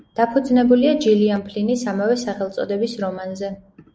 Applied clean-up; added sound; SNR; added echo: none; none; none; none.